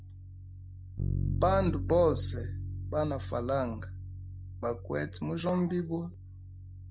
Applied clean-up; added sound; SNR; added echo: none; Bass guitar; 5 dB; none.